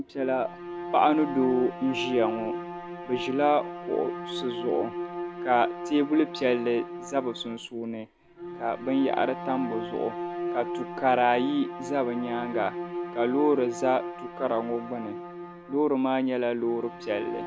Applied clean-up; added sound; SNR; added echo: none; Bowed string instrument; 8 dB; none.